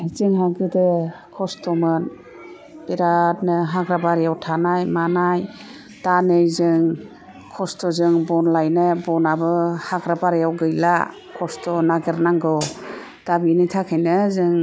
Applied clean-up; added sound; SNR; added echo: none; Hi-hat; 13 dB; none.